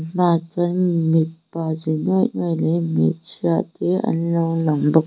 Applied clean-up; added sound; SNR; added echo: none; none; none; none.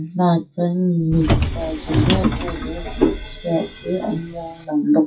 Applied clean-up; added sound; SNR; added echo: classical method WPE with log-MMSE.